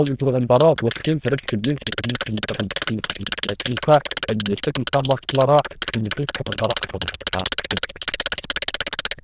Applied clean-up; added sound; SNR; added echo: neural diffusion model UNIVERSE++.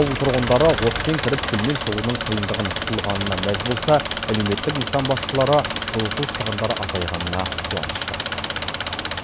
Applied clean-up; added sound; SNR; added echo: none; Engine; 2 dB; none.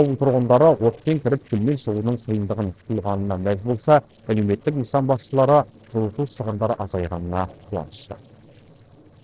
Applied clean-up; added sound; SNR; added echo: neural separator model SepFormer DNS4.